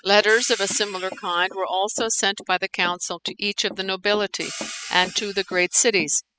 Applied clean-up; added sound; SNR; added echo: classical method spectral subtraction.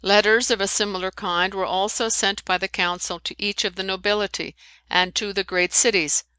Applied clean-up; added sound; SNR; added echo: none; none; none; none.